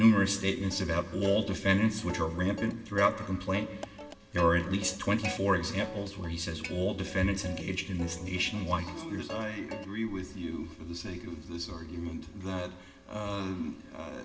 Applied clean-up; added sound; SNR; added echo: none; Plucked string instrument; 15 dB; reverberation time 1.0 s.